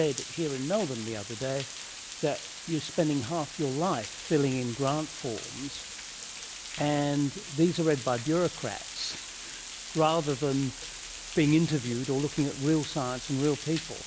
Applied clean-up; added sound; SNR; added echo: none; Water; 11 dB; none.